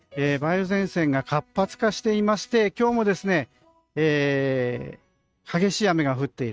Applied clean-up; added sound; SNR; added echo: neural mask model RNNoise.